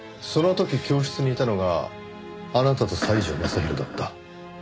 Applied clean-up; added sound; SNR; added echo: none; Cough; 7 dB; none.